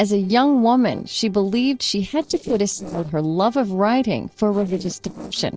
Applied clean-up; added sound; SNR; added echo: neural separator model SepFormer DNS4.